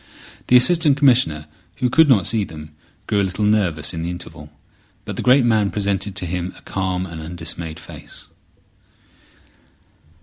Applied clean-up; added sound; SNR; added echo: none; none; none; none.